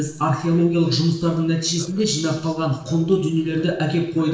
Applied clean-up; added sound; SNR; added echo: neural separator model SepFormer DNS4.